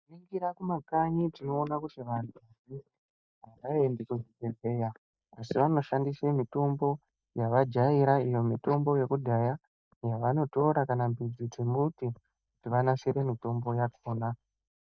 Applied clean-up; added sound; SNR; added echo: neural mask model DeepFilterNet 3.